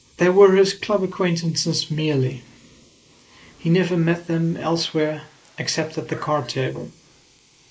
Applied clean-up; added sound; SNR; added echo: neural mask model Resemble Enhance denoiser.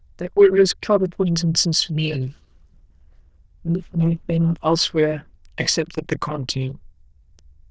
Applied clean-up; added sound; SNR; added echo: neural diffusion model UNIVERSE++.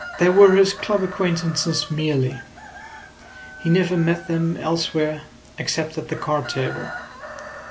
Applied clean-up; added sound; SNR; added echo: none; Chicken, rooster; 16 dB; none.